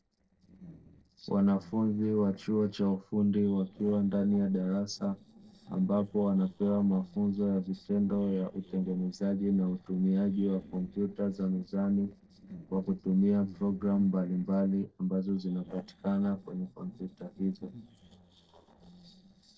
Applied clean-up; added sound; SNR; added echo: neural separator model SepFormer DNS4.